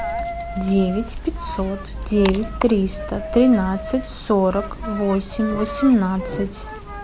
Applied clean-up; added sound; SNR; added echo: none; Coin (dropping); 11 dB; none.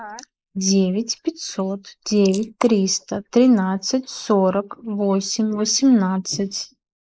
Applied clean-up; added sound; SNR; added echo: neural mask model Resemble Enhance denoiser.